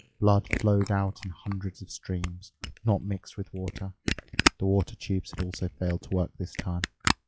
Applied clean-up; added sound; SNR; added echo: classical method log-MMSE.